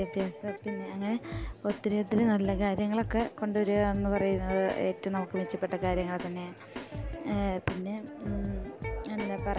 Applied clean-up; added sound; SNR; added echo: none; Electric guitar + Drum kit; 8 dB; none.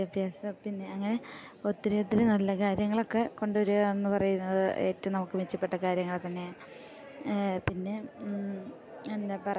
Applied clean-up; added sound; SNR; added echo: none; none; none; none.